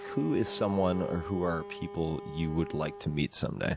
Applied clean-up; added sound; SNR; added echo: none; Bowed string instrument; 12 dB; none.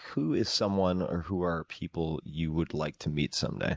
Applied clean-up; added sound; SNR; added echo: neural mask model Resemble Enhance denoiser.